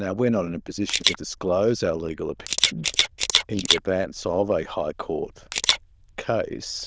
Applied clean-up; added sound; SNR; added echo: neural diffusion model UNIVERSE++.